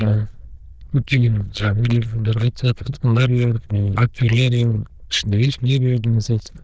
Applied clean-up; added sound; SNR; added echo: neural diffusion model UNIVERSE++.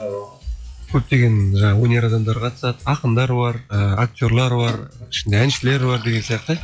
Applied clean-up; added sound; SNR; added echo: classical method log-MMSE.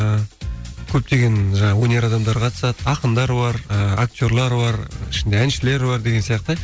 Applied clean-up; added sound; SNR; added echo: none; none; none; none.